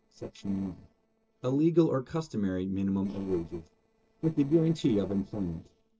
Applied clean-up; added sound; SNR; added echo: neural separator model SepFormer DNS4.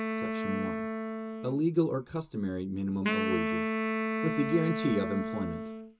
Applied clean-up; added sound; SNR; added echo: none; Wind instrument, woodwind instrument; 1 dB; reverberation time 0.2 s.